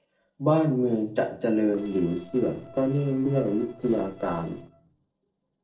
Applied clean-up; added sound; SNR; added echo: neural separator model SepFormer DNS4.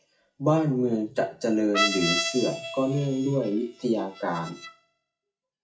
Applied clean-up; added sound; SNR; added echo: classical method WPE with log-MMSE.